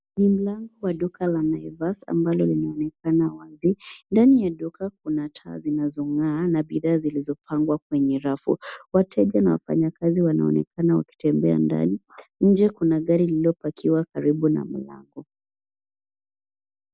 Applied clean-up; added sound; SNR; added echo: none; none; none; none.